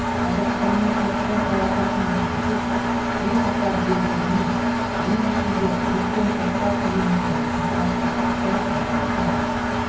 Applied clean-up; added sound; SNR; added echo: none; Engine; -4 dB; reverberation time 0.9 s.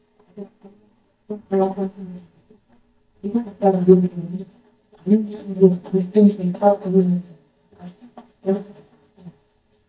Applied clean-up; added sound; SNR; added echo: neural mask model DeepFilterNet 3.